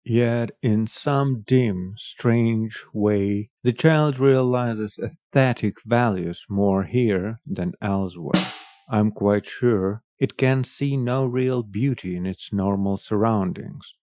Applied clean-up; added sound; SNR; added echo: classical method Wiener filter.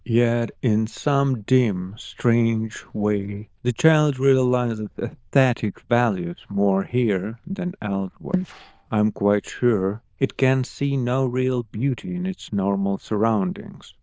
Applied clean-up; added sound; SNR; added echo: neural diffusion model UNIVERSE++.